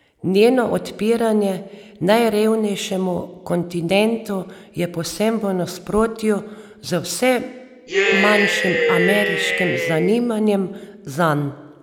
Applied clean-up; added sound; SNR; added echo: none; Cheering; 0 dB; none.